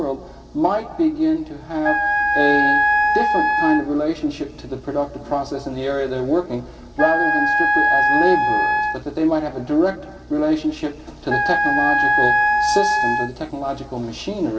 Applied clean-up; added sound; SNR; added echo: none; Wind instrument, woodwind instrument; -4 dB; reverberation time 2.1 s.